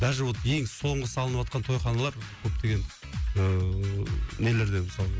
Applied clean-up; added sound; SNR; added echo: none; none; none; none.